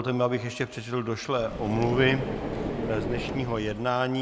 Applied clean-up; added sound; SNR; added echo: none; Car; 4 dB; none.